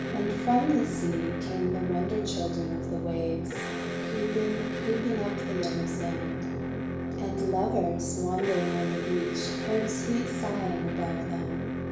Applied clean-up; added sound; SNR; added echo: none; Electric guitar; 1 dB; reverberation time 0.7 s.